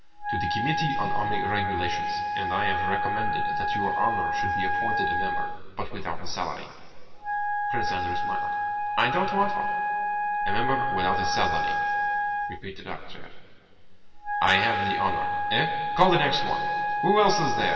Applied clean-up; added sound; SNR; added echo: none; Wind instrument, woodwind instrument; 0 dB; reverberation time 2.6 s.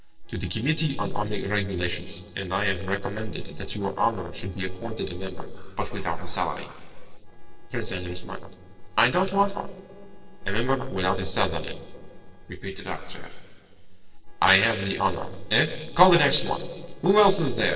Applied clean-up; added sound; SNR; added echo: neural separator model SepFormer DNS4.